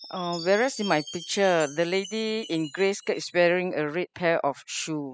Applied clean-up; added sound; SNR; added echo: classical method spectral subtraction.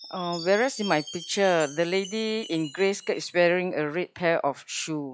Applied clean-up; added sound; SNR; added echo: classical method log-MMSE.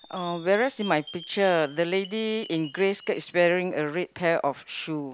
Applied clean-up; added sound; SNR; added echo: none; Chime; 17 dB; none.